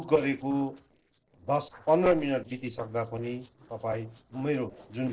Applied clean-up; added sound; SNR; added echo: neural separator model SepFormer DNS4.